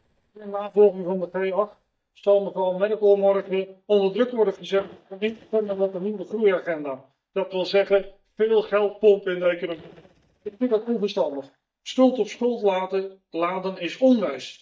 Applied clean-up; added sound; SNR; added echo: neural mask model DeepFilterNet 3.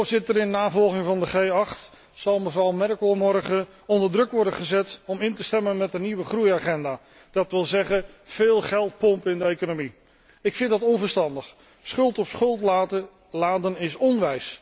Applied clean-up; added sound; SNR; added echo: none; none; none; none.